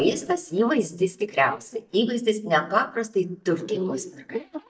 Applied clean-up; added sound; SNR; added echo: neural mask model DeepFilterNet 3.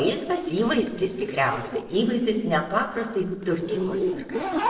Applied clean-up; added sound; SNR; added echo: neural separator model SepFormer DNS4.